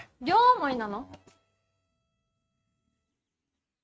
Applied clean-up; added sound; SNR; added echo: neural mask model RNNoise.